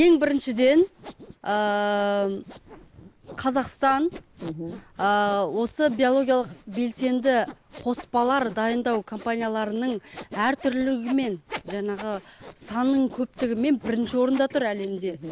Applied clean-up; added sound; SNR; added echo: neural mask model Resemble Enhance denoiser.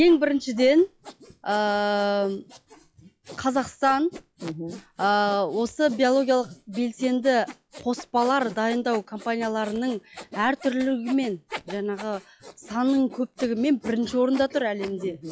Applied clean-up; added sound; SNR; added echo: classical method log-MMSE.